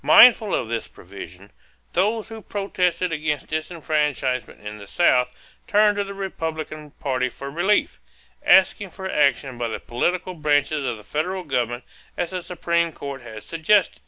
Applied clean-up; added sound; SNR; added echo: none; none; none; none.